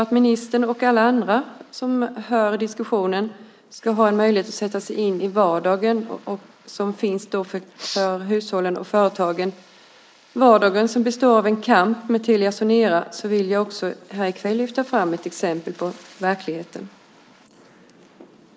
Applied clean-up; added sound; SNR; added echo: neural mask model Resemble Enhance denoiser.